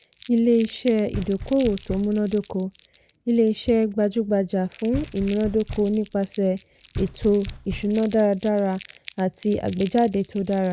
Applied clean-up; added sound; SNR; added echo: none; Knock + Crumpling, crinkling; 14 dB; none.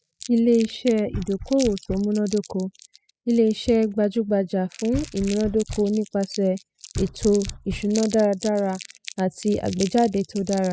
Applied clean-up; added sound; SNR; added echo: classical method spectral subtraction.